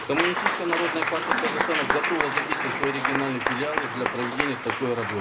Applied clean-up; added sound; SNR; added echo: none; Applause / Crowd; -2 dB; reverberation time 0.2 s.